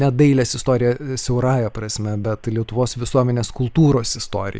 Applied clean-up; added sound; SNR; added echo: none; none; none; none.